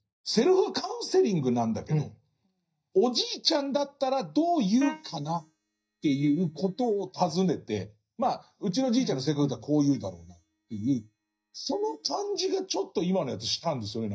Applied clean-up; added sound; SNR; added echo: neural mask model DeepFilterNet 3.